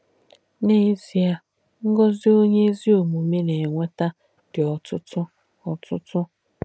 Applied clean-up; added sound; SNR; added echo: none; none; none; none.